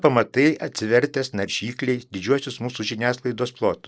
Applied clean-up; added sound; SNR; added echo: neural mask model Resemble Enhance denoiser.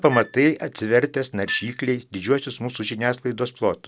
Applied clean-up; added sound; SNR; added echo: none; Wind instrument, woodwind instrument; 11 dB; none.